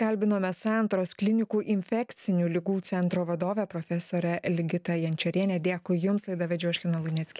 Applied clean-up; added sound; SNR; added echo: none; none; none; none.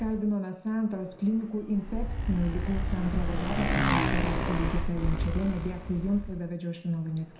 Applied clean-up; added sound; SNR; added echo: none; Motorcycle; 0 dB; reverberation time 0.5 s.